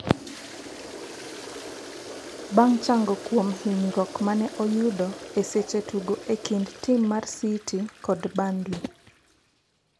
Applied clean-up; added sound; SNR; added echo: none; Toilet flush; 14 dB; none.